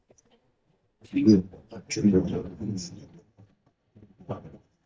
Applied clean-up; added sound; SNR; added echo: neural mask model DeepFilterNet 3.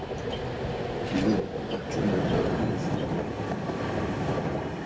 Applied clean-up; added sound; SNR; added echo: none; Vehicle; -4 dB; reverberation time 0.7 s.